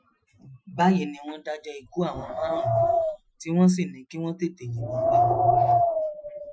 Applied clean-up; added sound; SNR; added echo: classical method Wiener filter.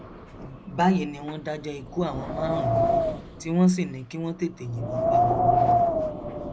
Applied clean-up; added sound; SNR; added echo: none; Wind; -2 dB; none.